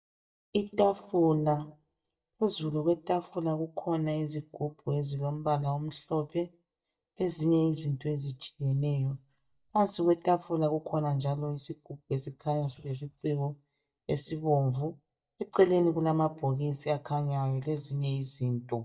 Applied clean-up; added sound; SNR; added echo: neural mask model DeepFilterNet 3.